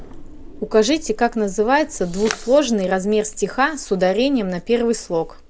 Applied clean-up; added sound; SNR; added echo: none; Drawer open or close; 17 dB; none.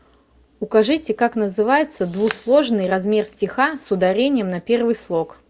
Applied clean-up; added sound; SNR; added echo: none; none; none; none.